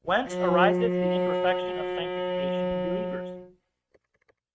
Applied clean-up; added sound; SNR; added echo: neural mask model RNNoise.